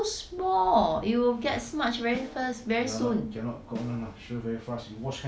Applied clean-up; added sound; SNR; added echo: none; Snare drum; 16 dB; none.